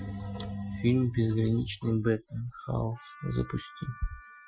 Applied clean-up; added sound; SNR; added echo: classical method Wiener filter.